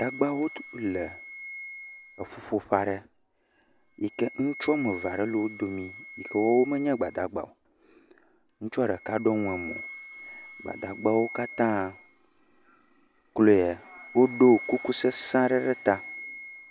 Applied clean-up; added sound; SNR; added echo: none; Wind instrument, woodwind instrument; 16 dB; none.